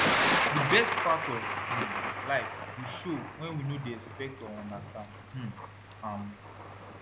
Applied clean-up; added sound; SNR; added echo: none; Thunder; -2 dB; none.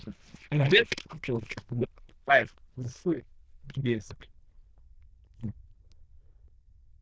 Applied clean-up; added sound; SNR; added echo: neural diffusion model UNIVERSE++.